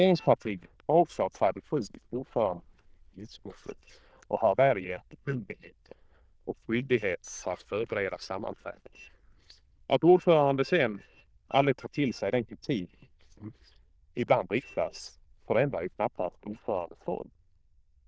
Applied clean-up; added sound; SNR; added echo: neural diffusion model UNIVERSE++.